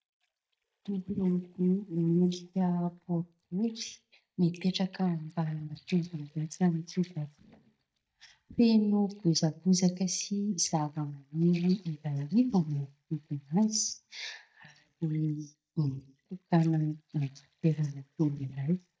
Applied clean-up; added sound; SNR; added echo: neural mask model DeepFilterNet 3.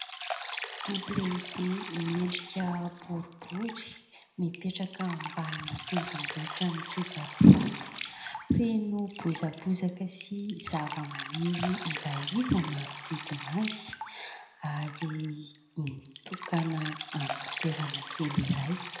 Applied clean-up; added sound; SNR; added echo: none; Drip; 7 dB; reverberation time 0.7 s.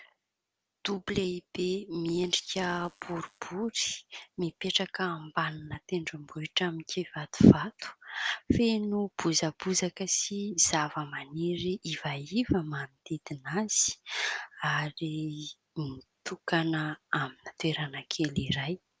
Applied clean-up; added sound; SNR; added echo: none; none; none; none.